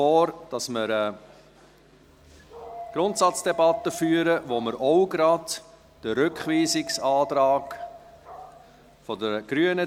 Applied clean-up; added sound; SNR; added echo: none; Dog; 16 dB; none.